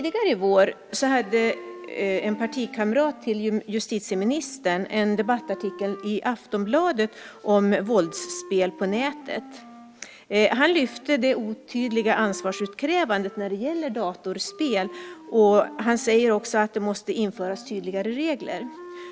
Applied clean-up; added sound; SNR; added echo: none; Wind instrument, woodwind instrument; 19 dB; none.